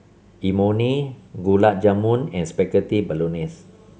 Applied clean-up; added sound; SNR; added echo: none; none; none; none.